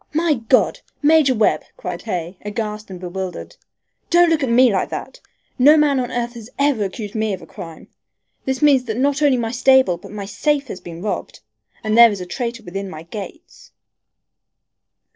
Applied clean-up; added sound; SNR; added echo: neural separator model SepFormer DNS4.